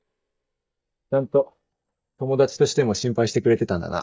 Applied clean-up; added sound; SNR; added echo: neural mask model DeepFilterNet 3.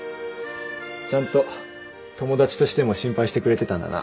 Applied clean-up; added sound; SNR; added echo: none; none; none; none.